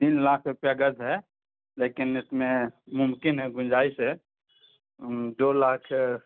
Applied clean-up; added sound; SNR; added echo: none; none; none; none.